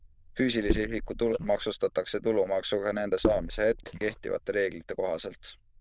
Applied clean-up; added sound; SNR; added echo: neural diffusion model UNIVERSE++.